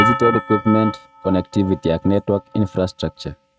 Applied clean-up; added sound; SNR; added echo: neural mask model RNNoise.